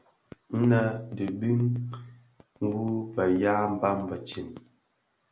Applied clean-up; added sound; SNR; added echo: none; none; none; none.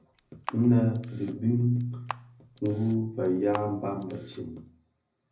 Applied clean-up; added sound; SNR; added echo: none; Camera; 17 dB; reverberation time 0.4 s.